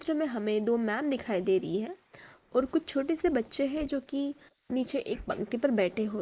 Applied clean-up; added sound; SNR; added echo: neural mask model Resemble Enhance denoiser.